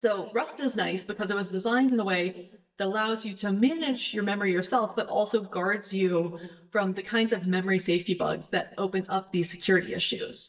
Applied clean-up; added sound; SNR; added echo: neural mask model DeepFilterNet 3.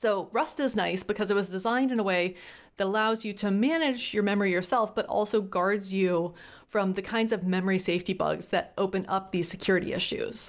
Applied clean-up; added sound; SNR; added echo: none; none; none; none.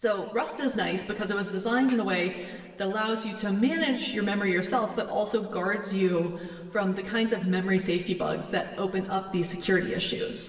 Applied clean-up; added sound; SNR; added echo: neural separator model SepFormer DNS4.